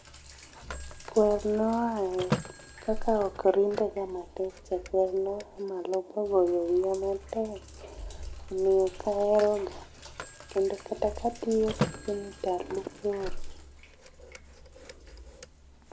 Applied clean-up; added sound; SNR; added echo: none; Sink (filling or washing) + Telephone; 10 dB; none.